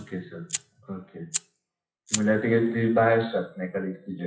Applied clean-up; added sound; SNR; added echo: classical method WPE with log-MMSE.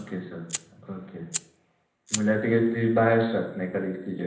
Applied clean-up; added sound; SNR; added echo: none; Fire; 13 dB; reverberation time 0.8 s.